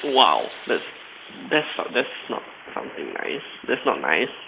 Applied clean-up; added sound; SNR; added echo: neural mask model Resemble Enhance denoiser.